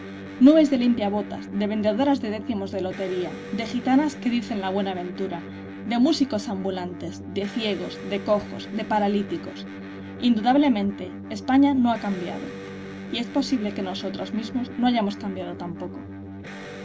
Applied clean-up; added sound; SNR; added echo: none; Electric guitar; 12 dB; none.